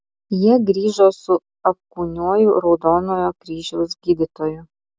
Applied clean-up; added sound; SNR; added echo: none; none; none; none.